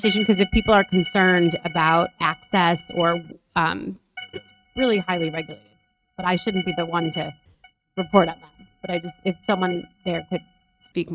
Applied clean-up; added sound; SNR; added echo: neural mask model RNNoise.